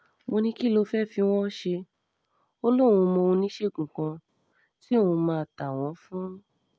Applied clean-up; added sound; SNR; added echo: none; none; none; none.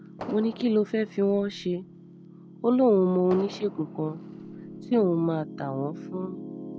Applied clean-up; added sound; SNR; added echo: none; Piano + Fireworks; 14 dB; none.